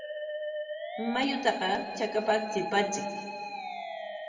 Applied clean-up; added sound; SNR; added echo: none; Musical instrument; 6 dB; reverberation time 2.0 s.